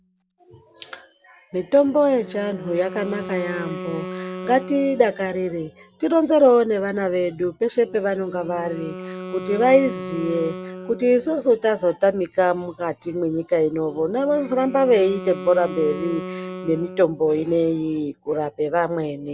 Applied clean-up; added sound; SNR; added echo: none; Wind instrument, woodwind instrument; 14 dB; none.